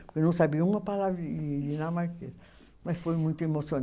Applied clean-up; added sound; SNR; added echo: none; none; none; none.